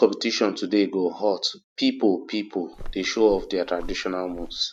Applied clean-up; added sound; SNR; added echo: none; Walk, footsteps; 12 dB; none.